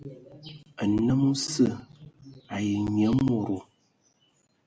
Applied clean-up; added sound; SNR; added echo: none; none; none; none.